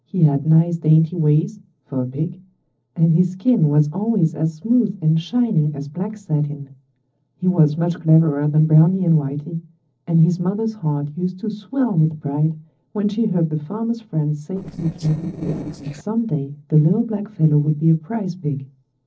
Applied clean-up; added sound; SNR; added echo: neural separator model SepFormer DNS4.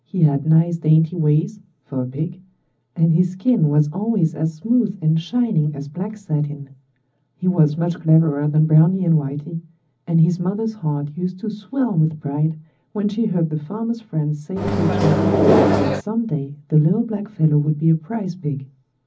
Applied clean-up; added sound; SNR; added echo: none; Microwave oven; -3 dB; reverberation time 0.4 s.